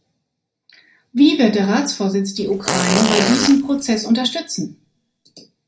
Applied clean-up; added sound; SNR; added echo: none; Fart; 3 dB; reverberation time 0.5 s.